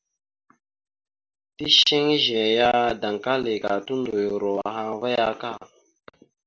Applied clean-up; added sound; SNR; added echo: none; none; none; none.